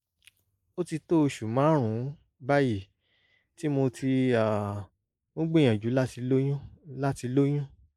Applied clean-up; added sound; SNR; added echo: neural mask model Resemble Enhance denoiser.